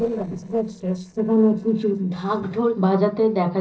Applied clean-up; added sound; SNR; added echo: neural separator model SepFormer DNS4.